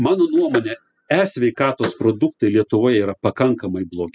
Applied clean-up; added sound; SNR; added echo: classical method spectral subtraction.